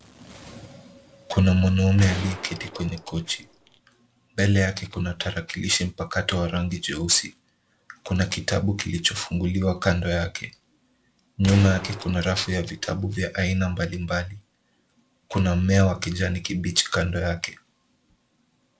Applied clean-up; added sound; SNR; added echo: none; Gunshot, gunfire; 12 dB; none.